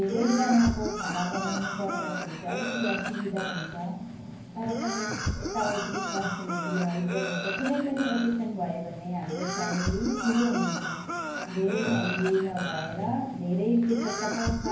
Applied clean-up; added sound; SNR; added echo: none; Cough; 5 dB; reverberation time 0.9 s.